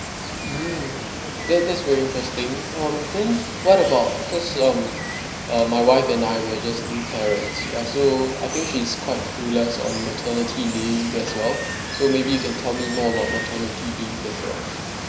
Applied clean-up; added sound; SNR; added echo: none; Water; 7 dB; reverberation time 0.9 s.